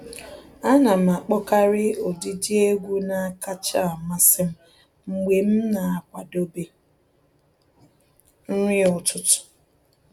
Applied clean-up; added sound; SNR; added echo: none; none; none; none.